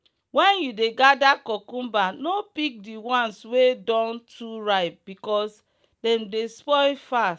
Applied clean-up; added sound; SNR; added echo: none; none; none; none.